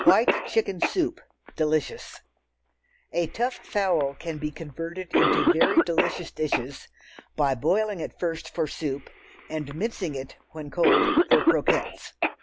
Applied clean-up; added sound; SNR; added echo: none; Cough; 1 dB; none.